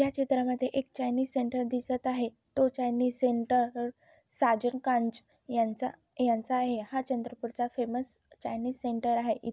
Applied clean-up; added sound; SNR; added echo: none; none; none; none.